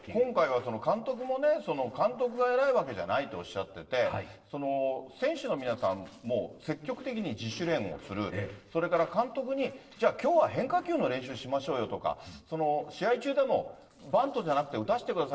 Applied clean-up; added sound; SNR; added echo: neural separator model SepFormer DNS4.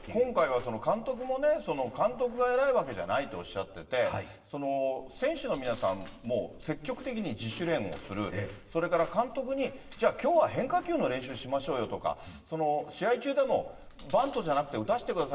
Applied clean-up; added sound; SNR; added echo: none; Chewing, mastication; 19 dB; reverberation time 0.8 s.